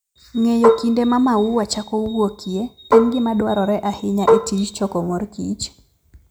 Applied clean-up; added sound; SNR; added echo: none; Marimba, xylophone; 0 dB; none.